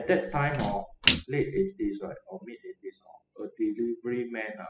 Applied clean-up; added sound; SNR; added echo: classical method spectral subtraction.